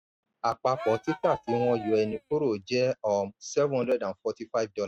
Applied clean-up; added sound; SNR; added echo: neural mask model RNNoise.